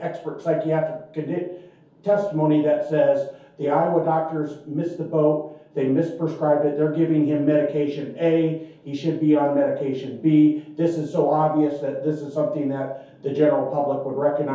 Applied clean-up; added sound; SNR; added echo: none; none; none; reverberation time 0.6 s.